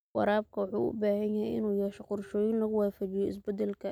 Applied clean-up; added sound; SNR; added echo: none; none; none; none.